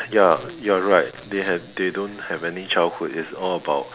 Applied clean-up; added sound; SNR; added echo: none; none; none; none.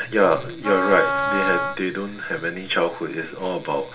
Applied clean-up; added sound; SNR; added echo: none; Wind instrument, woodwind instrument; 3 dB; reverberation time 0.2 s.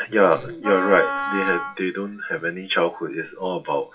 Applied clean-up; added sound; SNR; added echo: classical method WPE with log-MMSE.